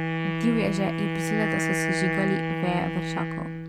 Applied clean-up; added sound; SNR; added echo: none; Wind instrument, woodwind instrument; -1 dB; none.